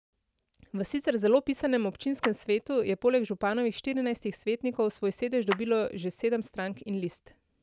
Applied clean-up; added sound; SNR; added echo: none; Clapping; 13 dB; none.